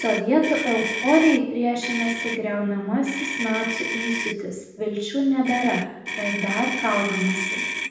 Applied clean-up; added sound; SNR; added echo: none; Motor vehicle (road); 6 dB; reverberation time 0.9 s.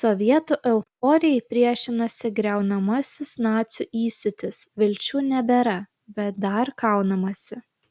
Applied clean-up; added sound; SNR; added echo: none; none; none; none.